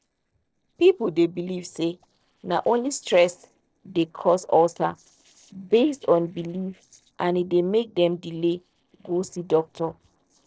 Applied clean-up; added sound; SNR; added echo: neural separator model SepFormer DNS4.